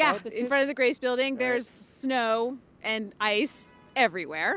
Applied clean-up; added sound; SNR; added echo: none; none; none; none.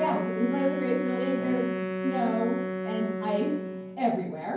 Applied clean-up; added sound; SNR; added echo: none; Wind instrument, woodwind instrument; 3 dB; reverberation time 0.9 s.